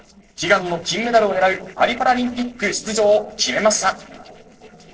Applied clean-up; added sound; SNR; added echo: neural separator model SepFormer DNS4.